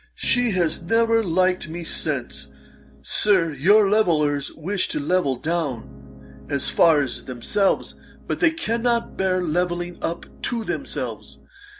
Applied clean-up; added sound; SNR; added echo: none; Piano; 18 dB; none.